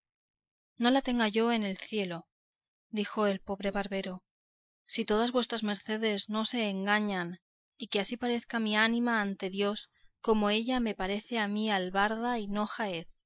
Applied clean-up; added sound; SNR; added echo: neural mask model Resemble Enhance denoiser.